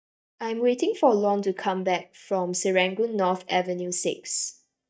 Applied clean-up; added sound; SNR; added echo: neural mask model DeepFilterNet 3.